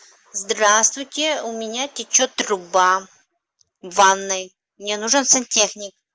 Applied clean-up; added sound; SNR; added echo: none; none; none; none.